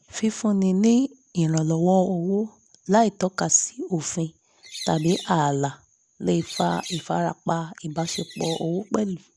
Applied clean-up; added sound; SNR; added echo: none; Bird; 14 dB; none.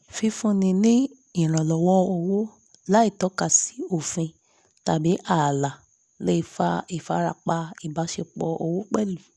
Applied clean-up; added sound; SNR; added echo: none; none; none; none.